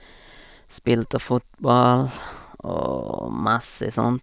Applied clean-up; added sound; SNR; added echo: none; none; none; none.